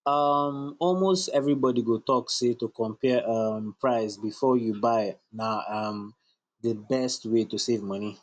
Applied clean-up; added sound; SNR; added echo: none; none; none; none.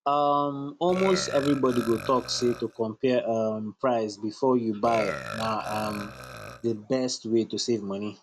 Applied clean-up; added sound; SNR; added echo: none; Burping, eructation; 13 dB; none.